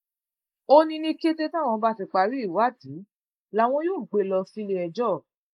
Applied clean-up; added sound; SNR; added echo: neural mask model Resemble Enhance denoiser.